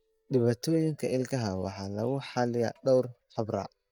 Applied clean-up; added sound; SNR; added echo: neural mask model DeepFilterNet 3.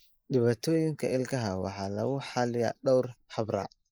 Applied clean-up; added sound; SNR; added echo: neural mask model Resemble Enhance denoiser.